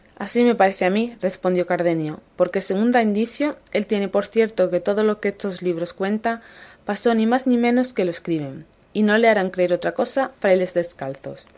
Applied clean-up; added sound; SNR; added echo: none; none; none; none.